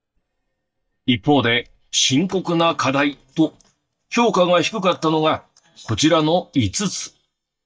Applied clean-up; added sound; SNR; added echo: neural mask model DeepFilterNet 3.